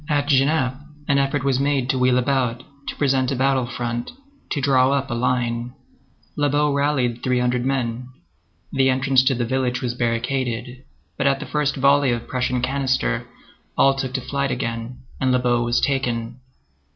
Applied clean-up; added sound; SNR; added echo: none; none; none; none.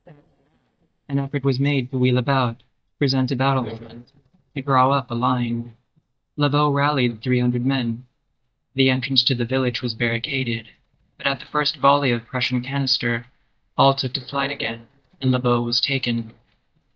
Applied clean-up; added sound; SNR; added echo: neural mask model DeepFilterNet 3.